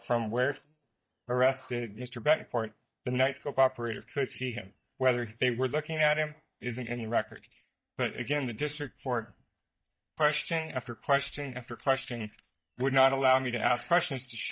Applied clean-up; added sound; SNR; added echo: neural mask model DeepFilterNet 3.